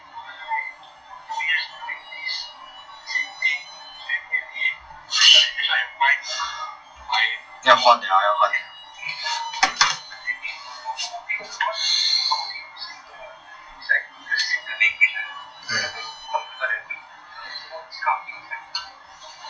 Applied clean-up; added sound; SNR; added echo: classical method WPE with log-MMSE.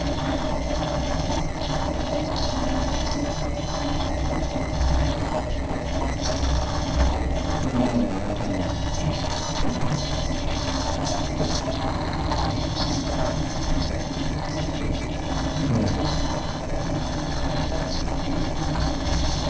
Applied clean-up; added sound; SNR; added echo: neural separator model SepFormer DNS4.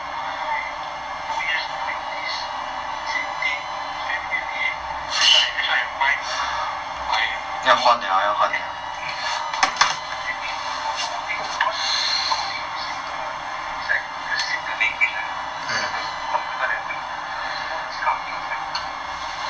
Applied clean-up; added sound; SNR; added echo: none; Wind instrument, woodwind instrument; 15 dB; reverberation time 0.3 s.